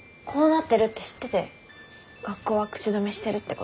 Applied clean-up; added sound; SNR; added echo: none; none; none; none.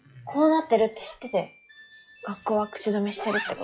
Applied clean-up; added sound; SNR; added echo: classical method log-MMSE.